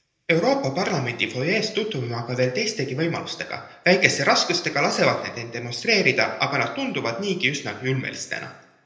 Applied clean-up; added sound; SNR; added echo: none; none; none; reverberation time 0.6 s.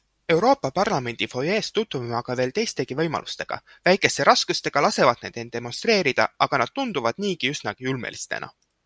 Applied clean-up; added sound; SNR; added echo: none; none; none; none.